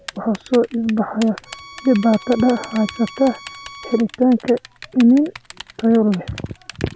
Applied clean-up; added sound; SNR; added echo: none; Bowed string instrument + Typing; 18 dB; none.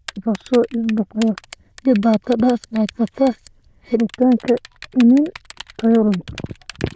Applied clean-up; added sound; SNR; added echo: neural diffusion model UNIVERSE++.